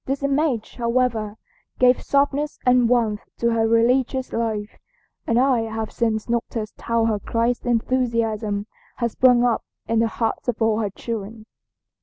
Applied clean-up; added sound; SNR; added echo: none; none; none; none.